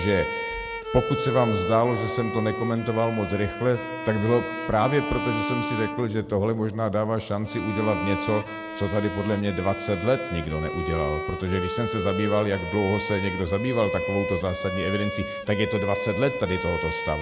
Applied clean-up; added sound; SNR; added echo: none; Bowed string instrument; 6 dB; none.